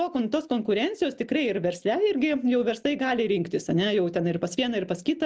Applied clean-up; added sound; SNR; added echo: none; none; none; none.